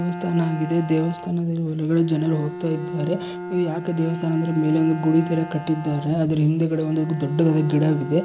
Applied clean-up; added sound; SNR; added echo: none; Bowed string instrument; 12 dB; none.